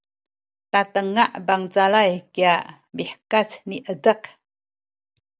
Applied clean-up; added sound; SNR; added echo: none; none; none; none.